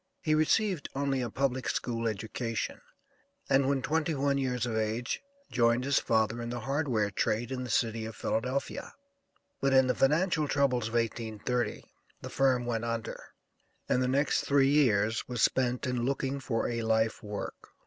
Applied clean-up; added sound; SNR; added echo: none; none; none; none.